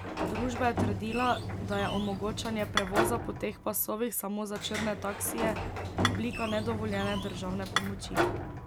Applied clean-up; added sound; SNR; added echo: none; Dishes, pots, and pans / Chink, clink + Sliding door; 1 dB; none.